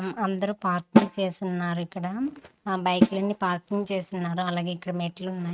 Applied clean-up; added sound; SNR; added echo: neural mask model RNNoise.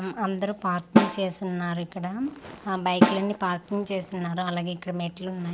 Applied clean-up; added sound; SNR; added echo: none; Snare drum; -1 dB; none.